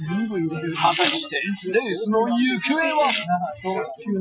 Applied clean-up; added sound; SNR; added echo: classical method Wiener filter.